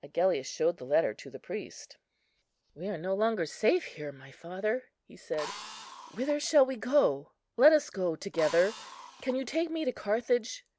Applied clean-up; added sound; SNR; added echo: none; Drill; 15 dB; none.